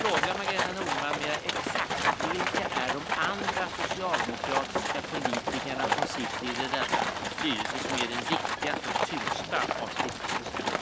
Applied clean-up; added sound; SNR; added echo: none; Livestock, farm animals, working animals; -4 dB; none.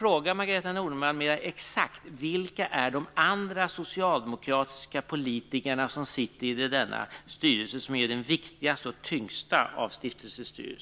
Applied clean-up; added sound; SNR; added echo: none; none; none; none.